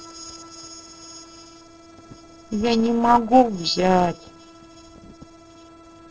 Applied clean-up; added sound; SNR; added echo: neural separator model SepFormer DNS4.